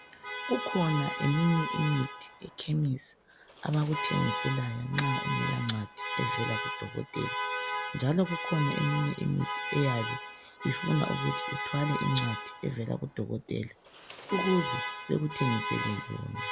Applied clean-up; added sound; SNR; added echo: none; Alarm; 5 dB; none.